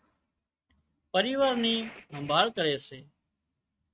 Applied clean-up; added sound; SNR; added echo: neural mask model RNNoise.